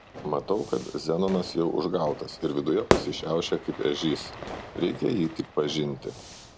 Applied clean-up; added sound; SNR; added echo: none; Fire / Fireworks; 7 dB; none.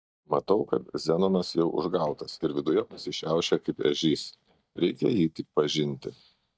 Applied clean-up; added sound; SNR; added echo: neural mask model DeepFilterNet 3.